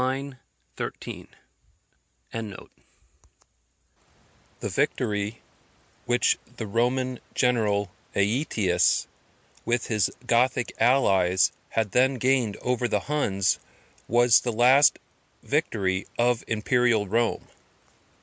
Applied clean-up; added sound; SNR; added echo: none; none; none; none.